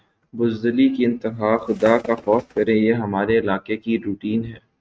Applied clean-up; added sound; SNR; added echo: neural mask model RNNoise.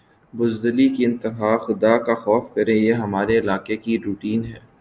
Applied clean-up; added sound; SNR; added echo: none; none; none; none.